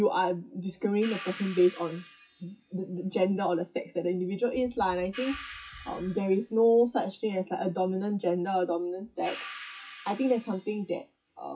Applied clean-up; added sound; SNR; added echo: classical method WPE with log-MMSE.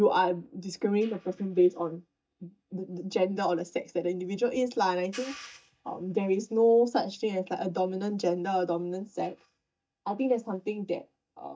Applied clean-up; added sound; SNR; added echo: neural mask model DeepFilterNet 3.